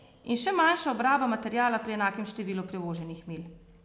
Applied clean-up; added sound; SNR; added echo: none; none; none; none.